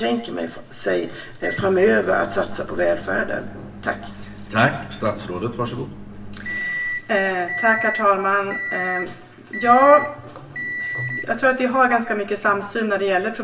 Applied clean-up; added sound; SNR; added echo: none; Microwave oven; 10 dB; reverberation time 0.8 s.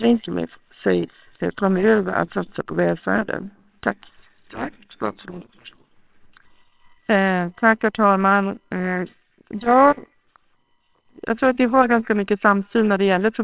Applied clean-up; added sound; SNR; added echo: neural separator model SepFormer WHAMR!.